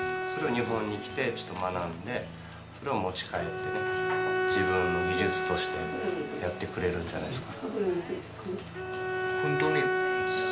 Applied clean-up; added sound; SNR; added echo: none; Bowed string instrument; -1 dB; none.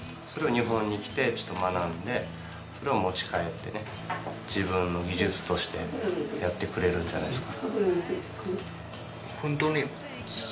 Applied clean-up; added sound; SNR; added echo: none; none; none; none.